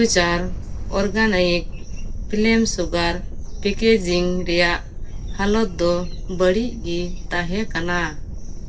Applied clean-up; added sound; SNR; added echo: none; Thunderstorm; 6 dB; reverberation time 0.2 s.